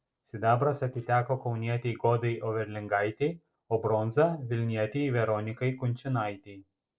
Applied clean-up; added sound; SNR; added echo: neural separator model SepFormer DNS4.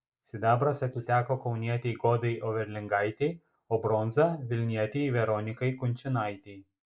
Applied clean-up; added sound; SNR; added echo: neural mask model Resemble Enhance denoiser.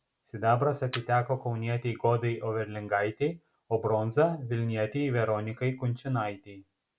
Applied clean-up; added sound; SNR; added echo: none; Camera; 18 dB; none.